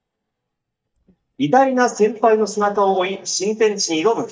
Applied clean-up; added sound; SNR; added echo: neural mask model DeepFilterNet 3.